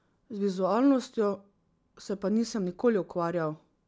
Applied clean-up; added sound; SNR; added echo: none; none; none; none.